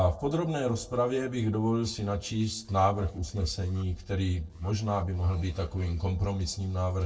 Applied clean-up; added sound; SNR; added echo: neural separator model SepFormer DNS4.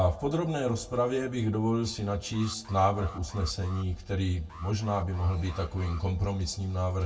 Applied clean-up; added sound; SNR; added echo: none; Alarm; 18 dB; reverberation time 0.1 s.